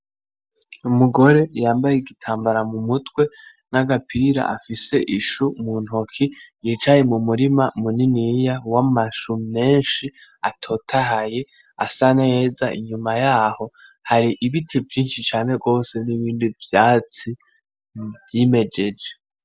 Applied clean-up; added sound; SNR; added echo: none; none; none; none.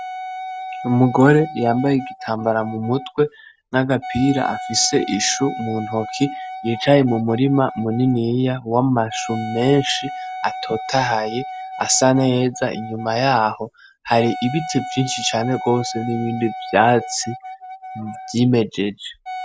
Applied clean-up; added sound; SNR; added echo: none; Wind instrument, woodwind instrument; 12 dB; none.